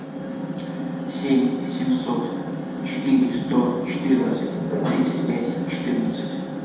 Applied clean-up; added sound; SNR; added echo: none; none; none; reverberation time 1.1 s.